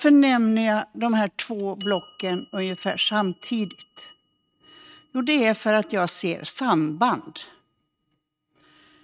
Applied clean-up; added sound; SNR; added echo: neural mask model RNNoise.